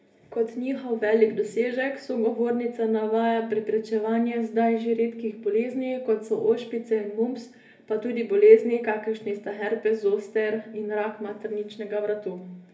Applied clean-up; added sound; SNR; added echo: none; none; none; reverberation time 0.3 s.